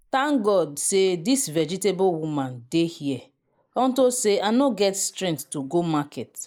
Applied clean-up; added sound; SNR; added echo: neural mask model Resemble Enhance denoiser.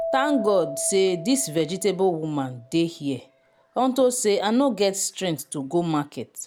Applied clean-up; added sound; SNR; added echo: none; Keyboard (musical); 14 dB; none.